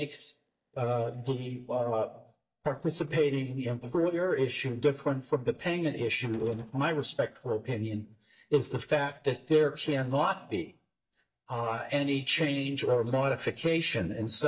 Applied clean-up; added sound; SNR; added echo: neural mask model DeepFilterNet 3.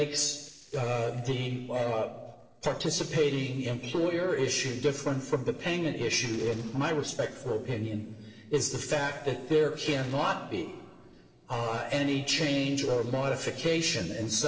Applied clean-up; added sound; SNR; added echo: neural separator model SepFormer DNS4.